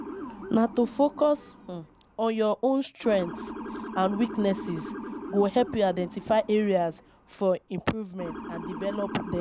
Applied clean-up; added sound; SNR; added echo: none; Motor vehicle (road) / Siren; 12 dB; none.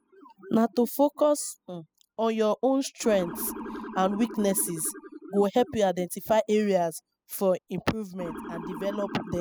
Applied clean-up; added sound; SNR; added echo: classical method spectral subtraction.